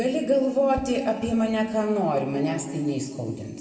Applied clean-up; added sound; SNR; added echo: none; Bass drum; 16 dB; reverberation time 1.8 s.